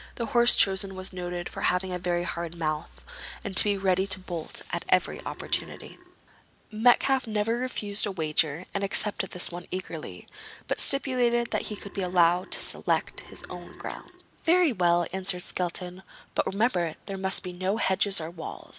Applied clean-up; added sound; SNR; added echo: none; Burping, eructation; 19 dB; none.